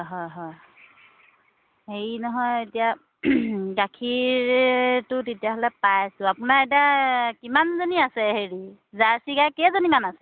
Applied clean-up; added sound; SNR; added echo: none; none; none; none.